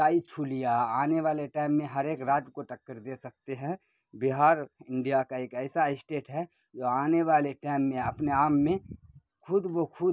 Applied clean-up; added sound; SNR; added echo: none; none; none; none.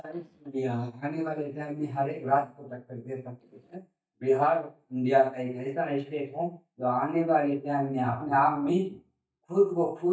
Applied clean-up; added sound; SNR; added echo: neural mask model DeepFilterNet 3.